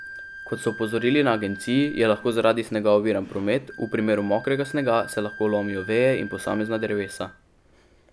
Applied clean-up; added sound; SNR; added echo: none; Wind instrument, woodwind instrument; 16 dB; none.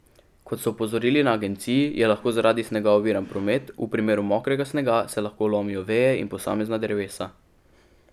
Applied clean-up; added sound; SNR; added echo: none; none; none; none.